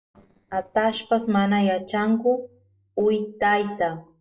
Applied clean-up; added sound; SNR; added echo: neural separator model SepFormer DNS4.